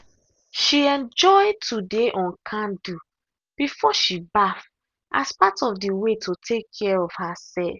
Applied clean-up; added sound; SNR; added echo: none; none; none; none.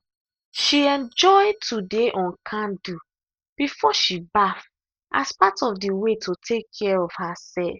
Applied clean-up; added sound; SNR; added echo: neural mask model DeepFilterNet 3.